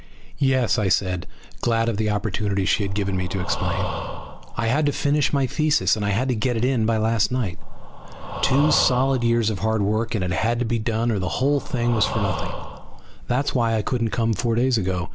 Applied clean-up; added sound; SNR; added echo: none; Breathing; 11 dB; none.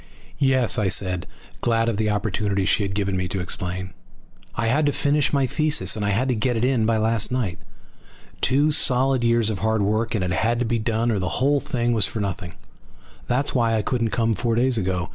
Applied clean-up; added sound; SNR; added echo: none; none; none; none.